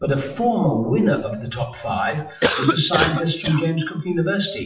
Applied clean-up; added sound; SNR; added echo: classical method WPE with log-MMSE.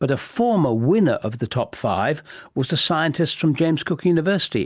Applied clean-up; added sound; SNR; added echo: none; none; none; none.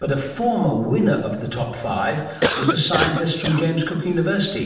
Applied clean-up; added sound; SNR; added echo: none; Cough; 2 dB; reverberation time 0.8 s.